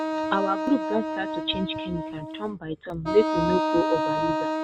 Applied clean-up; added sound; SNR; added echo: none; Wind instrument, woodwind instrument; 0 dB; none.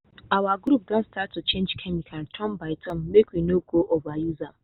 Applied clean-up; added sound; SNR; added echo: none; none; none; none.